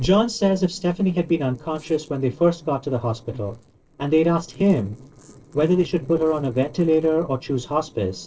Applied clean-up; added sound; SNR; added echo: neural separator model SepFormer DNS4.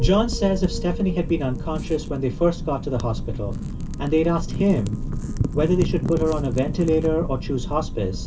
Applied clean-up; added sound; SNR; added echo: none; Wind / Fire; 3 dB; reverberation time 0.2 s.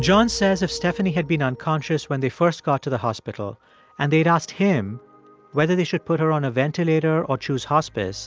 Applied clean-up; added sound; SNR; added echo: none; none; none; none.